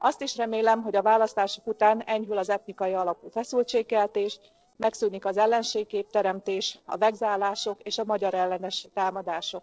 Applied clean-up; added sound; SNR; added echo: neural separator model SepFormer DNS4.